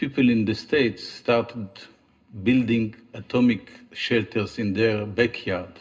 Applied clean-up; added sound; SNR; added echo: none; none; none; reverberation time 0.2 s.